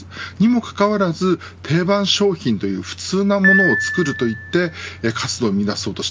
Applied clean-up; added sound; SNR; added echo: none; Piano; 7 dB; none.